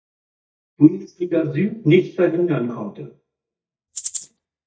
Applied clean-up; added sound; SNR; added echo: neural mask model DeepFilterNet 3.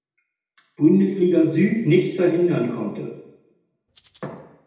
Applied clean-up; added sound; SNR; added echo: none; Rattle (instrument); 14 dB; reverberation time 0.8 s.